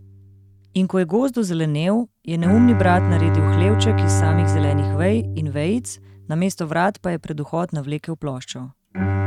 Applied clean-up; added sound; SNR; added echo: neural mask model RNNoise.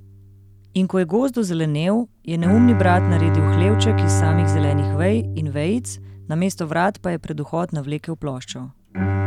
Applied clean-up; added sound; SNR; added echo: none; Bowed string instrument; 1 dB; none.